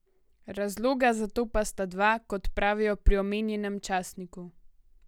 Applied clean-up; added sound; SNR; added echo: none; none; none; none.